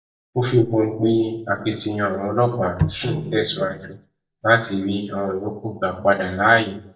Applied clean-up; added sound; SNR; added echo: neural mask model DeepFilterNet 3.